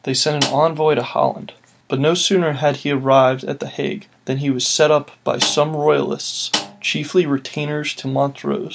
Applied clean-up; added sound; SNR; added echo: none; Snare drum; 10 dB; none.